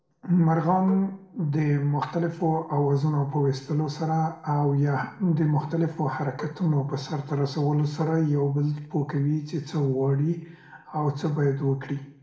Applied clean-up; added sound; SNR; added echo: none; Marimba, xylophone; 18 dB; reverberation time 0.6 s.